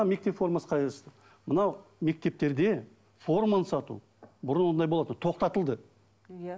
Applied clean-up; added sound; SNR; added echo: none; none; none; none.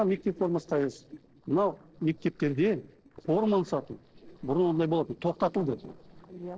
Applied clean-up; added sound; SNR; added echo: neural separator model SepFormer DNS4.